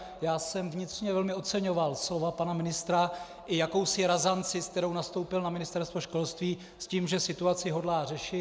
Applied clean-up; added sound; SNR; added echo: none; none; none; none.